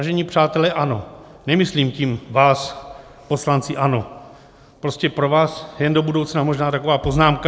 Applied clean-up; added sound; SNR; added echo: none; none; none; none.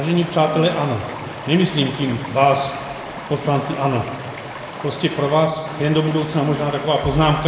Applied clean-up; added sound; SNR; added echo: none; Stream; 12 dB; reverberation time 1.9 s.